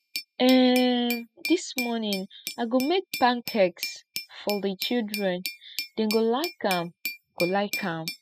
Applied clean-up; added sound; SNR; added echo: classical method spectral subtraction.